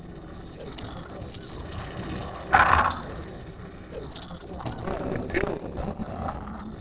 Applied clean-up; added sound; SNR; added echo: neural separator model SepFormer DNS4.